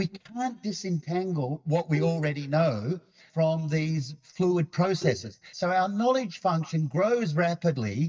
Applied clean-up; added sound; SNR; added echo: neural mask model DeepFilterNet 3.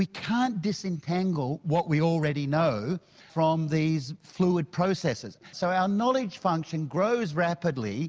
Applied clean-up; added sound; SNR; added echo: none; none; none; none.